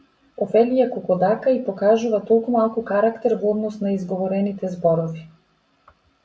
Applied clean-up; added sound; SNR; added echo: none; none; none; none.